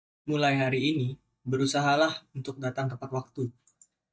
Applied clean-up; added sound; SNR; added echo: neural mask model DeepFilterNet 3.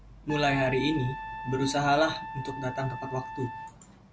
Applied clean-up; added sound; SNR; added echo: none; Trumpet; 9 dB; none.